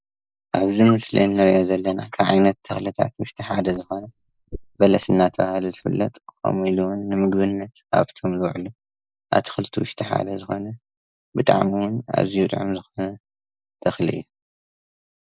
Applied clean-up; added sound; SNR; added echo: neural mask model Resemble Enhance denoiser.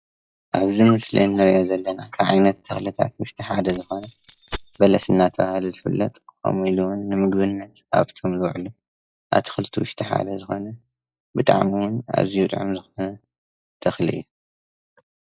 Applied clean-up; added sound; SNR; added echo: classical method log-MMSE.